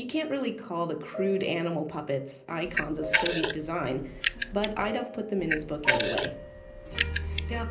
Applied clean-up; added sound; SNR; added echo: none; Camera; 1 dB; reverberation time 0.5 s.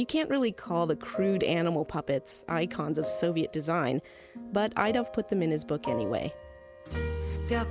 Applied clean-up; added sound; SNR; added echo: none; none; none; none.